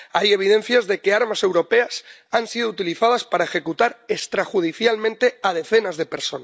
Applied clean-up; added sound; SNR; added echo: none; none; none; none.